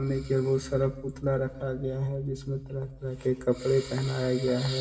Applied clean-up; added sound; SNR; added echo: none; Accelerating, revving, vroom; 20 dB; reverberation time 0.9 s.